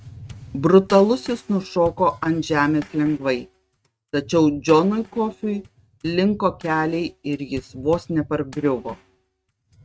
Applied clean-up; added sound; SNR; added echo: neural mask model RNNoise.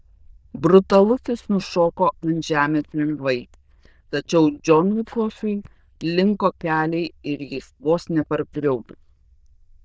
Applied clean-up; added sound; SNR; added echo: neural diffusion model UNIVERSE++.